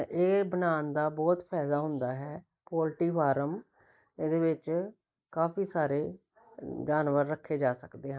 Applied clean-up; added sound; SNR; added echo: neural mask model Resemble Enhance denoiser.